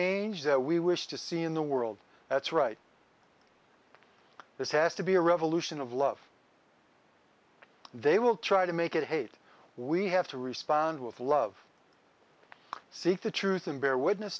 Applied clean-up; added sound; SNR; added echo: none; none; none; none.